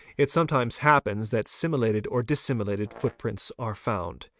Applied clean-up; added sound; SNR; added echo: neural mask model RNNoise.